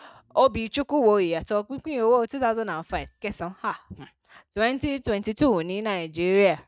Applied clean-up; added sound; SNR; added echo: neural mask model RNNoise.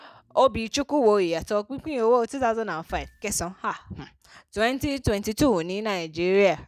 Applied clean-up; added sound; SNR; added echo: none; Marimba, xylophone; 17 dB; none.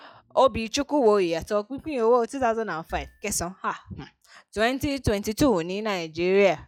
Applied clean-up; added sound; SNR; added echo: classical method log-MMSE.